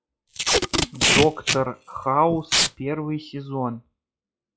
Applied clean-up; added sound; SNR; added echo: classical method log-MMSE.